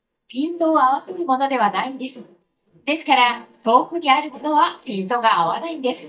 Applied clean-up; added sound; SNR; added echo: neural mask model DeepFilterNet 3.